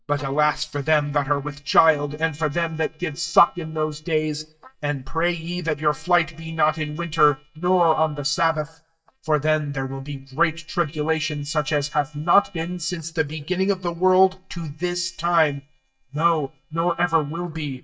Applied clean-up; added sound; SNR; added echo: neural mask model DeepFilterNet 3.